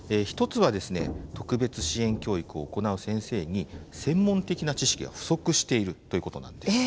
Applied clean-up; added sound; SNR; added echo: none; Thunder / Rain; 15 dB; none.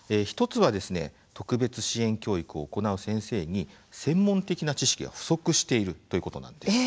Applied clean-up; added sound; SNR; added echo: none; none; none; none.